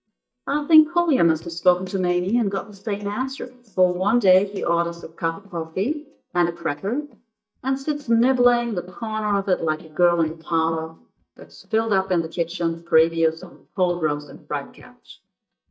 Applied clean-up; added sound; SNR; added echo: neural mask model DeepFilterNet 3.